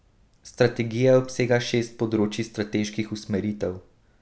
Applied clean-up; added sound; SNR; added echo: none; none; none; none.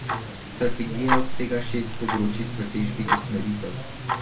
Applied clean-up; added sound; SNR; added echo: none; Tick-tock; 3 dB; reverberation time 0.2 s.